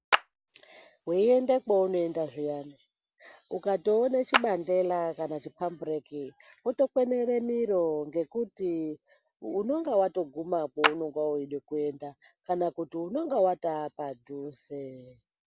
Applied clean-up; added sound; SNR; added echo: none; Clapping; 4 dB; none.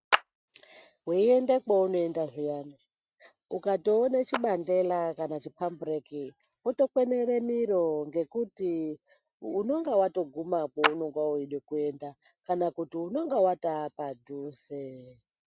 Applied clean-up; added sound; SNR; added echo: neural mask model RNNoise.